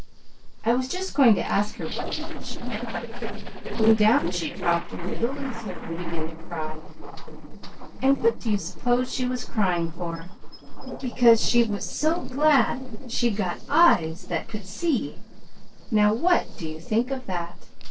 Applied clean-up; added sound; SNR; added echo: neural separator model SepFormer DNS4.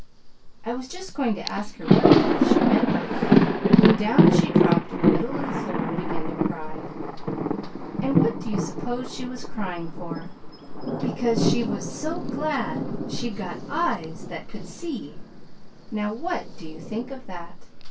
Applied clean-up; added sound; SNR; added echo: none; Thunder; -4 dB; reverberation time 0.2 s.